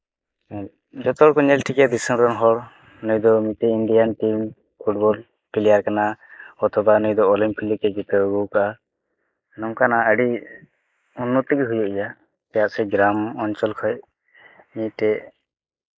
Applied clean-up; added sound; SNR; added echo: neural mask model Resemble Enhance denoiser.